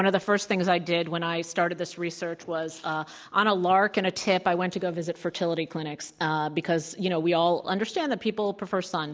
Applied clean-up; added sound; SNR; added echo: none; none; none; none.